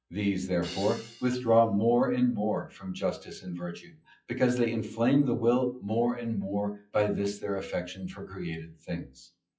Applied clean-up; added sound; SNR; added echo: classical method WPE with log-MMSE.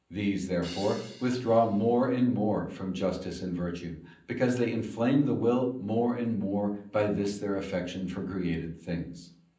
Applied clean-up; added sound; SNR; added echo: none; Crash cymbal; 19 dB; reverberation time 0.6 s.